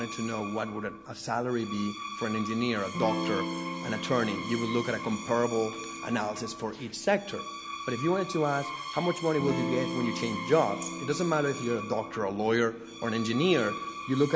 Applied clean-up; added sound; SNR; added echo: none; Screech + Electric guitar / Strum; 7 dB; none.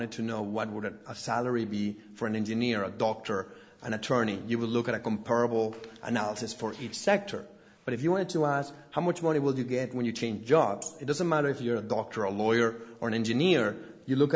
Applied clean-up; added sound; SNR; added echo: none; none; none; none.